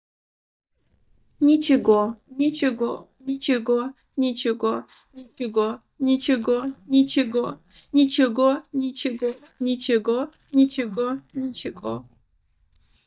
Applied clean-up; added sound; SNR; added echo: neural mask model DeepFilterNet 3.